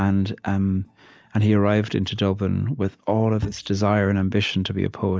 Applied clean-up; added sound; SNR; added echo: neural mask model DeepFilterNet 3.